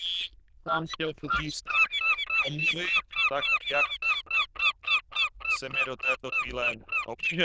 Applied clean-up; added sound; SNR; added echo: neural diffusion model UNIVERSE++.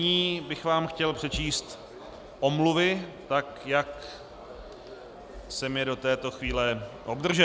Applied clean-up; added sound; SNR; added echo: none; none; none; none.